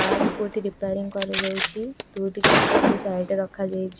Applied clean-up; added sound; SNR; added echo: none; Gunshot, gunfire; -3 dB; none.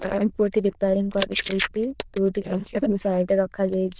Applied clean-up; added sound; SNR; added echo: neural diffusion model UNIVERSE++.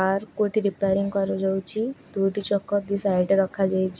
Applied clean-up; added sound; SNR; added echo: none; none; none; none.